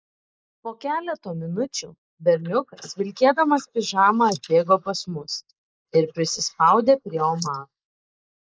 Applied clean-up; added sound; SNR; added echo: neural mask model Resemble Enhance denoiser.